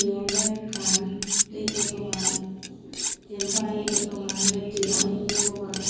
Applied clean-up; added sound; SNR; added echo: none; Cutlery, silverware; -3 dB; reverberation time 1.3 s.